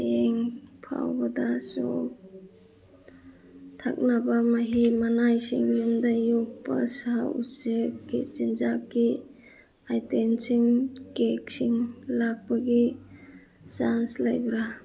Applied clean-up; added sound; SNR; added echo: none; none; none; none.